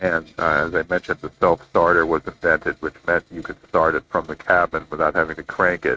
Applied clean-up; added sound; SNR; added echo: neural mask model RNNoise.